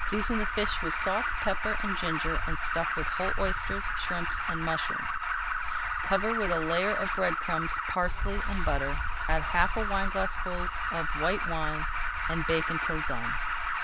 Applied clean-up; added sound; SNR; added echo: none; Alarm; -3 dB; none.